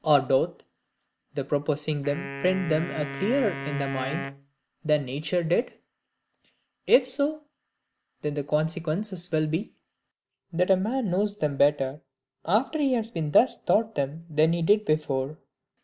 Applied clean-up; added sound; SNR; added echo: none; Wind instrument, woodwind instrument; 9 dB; none.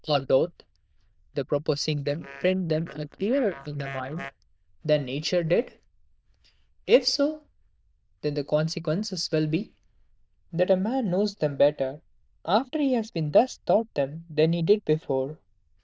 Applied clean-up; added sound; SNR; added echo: neural diffusion model UNIVERSE++.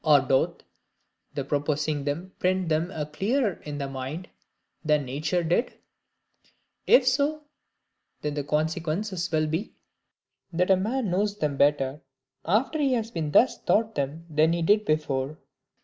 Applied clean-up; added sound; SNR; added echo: none; none; none; none.